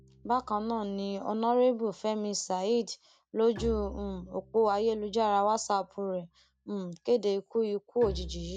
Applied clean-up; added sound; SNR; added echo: none; Bowed string instrument; 17 dB; none.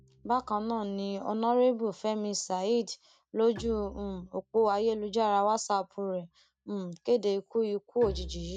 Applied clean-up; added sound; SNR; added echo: neural mask model RNNoise.